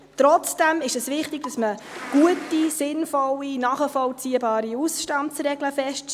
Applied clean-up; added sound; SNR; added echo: none; Insect; 13 dB; none.